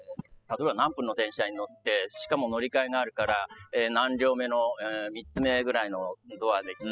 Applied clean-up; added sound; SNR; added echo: classical method spectral subtraction.